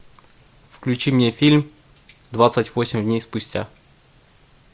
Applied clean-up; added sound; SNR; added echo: none; none; none; none.